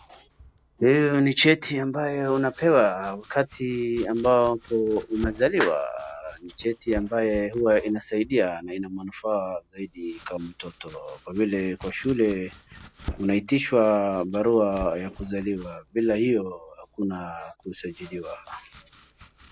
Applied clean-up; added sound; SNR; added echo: none; Domestic sounds, home sounds; 20 dB; none.